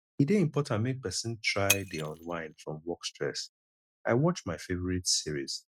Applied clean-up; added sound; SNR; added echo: neural mask model RNNoise.